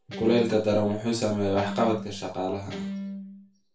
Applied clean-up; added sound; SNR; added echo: none; Guitar; 10 dB; reverberation time 0.3 s.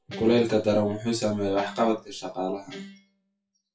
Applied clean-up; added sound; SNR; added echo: classical method WPE with log-MMSE.